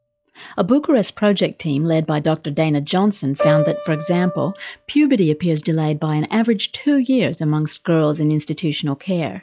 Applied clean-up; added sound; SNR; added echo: classical method log-MMSE.